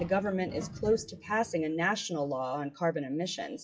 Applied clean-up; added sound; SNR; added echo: classical method WPE with log-MMSE.